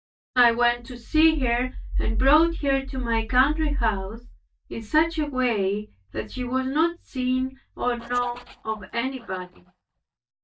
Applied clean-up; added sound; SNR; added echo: neural mask model DeepFilterNet 3.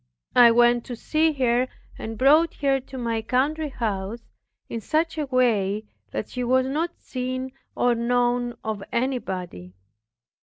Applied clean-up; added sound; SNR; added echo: none; none; none; none.